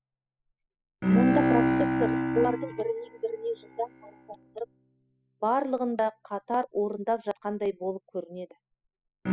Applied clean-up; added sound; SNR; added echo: classical method spectral subtraction.